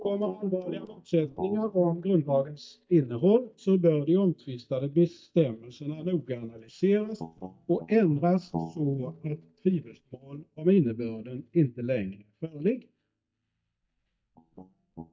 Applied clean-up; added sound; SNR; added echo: neural mask model DeepFilterNet 3.